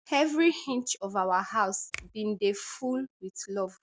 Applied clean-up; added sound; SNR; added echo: none; Finger snapping; 18 dB; none.